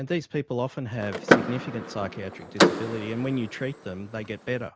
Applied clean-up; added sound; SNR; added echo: none; Door / Car; -4 dB; none.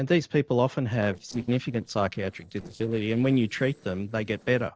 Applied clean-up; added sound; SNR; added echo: neural separator model SepFormer DNS4.